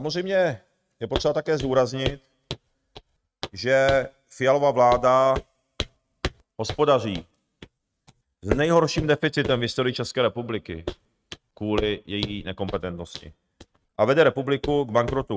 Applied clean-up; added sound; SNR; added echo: neural mask model RNNoise.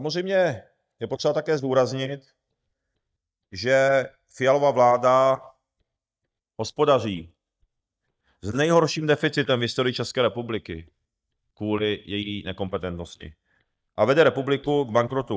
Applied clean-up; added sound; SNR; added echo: neural mask model DeepFilterNet 3.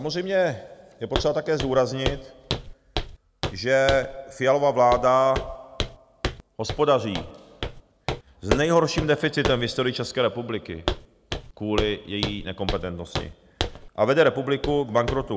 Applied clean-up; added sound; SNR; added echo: none; Walk, footsteps; 8 dB; none.